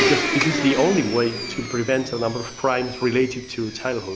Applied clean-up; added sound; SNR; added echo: none; Domestic sounds, home sounds; 4 dB; none.